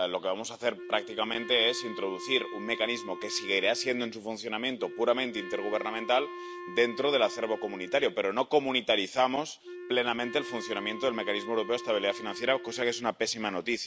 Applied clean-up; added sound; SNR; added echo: none; Wind instrument, woodwind instrument; 12 dB; none.